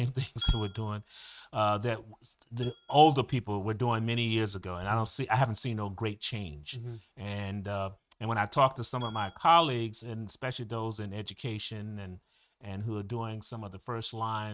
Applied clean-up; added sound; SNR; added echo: neural mask model RNNoise.